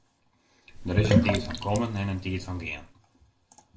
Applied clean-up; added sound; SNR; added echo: none; Sink (filling or washing); -2 dB; reverberation time 0.2 s.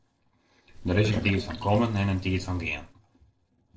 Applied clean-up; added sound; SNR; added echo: neural separator model SepFormer DNS4.